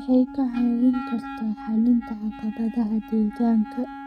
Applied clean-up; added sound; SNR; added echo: neural mask model RNNoise.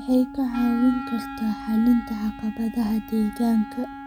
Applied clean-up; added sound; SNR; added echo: none; Wind instrument, woodwind instrument; 12 dB; none.